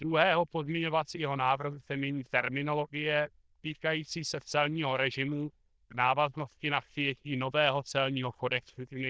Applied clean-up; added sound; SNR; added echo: neural diffusion model UNIVERSE++.